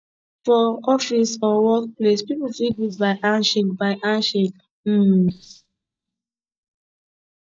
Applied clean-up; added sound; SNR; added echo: neural mask model DeepFilterNet 3.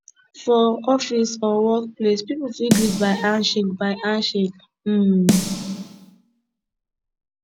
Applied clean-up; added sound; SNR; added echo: none; Snare drum; 4 dB; none.